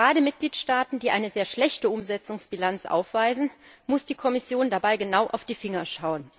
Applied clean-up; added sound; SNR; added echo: none; none; none; none.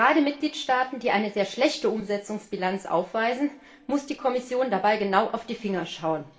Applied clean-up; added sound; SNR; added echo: none; none; none; reverberation time 0.8 s.